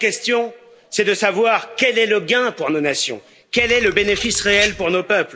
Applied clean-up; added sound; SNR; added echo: none; Bird vocalization, bird call, bird song; 10 dB; none.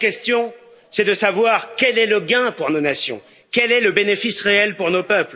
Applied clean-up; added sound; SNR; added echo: none; none; none; none.